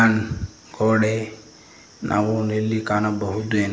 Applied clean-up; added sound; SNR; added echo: none; none; none; none.